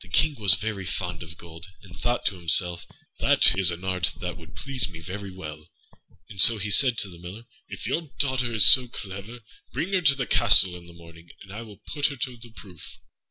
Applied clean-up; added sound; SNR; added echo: none; none; none; none.